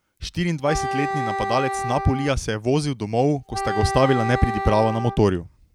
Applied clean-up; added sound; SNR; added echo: none; Wind instrument, woodwind instrument; 6 dB; none.